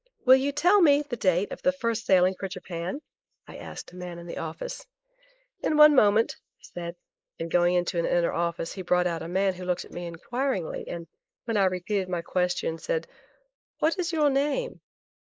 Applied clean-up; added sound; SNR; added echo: neural mask model Resemble Enhance denoiser.